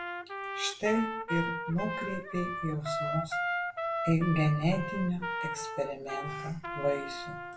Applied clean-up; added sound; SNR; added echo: none; Trumpet; 4 dB; reverberation time 0.2 s.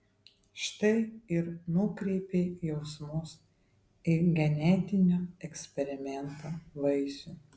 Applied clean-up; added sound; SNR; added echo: none; none; none; none.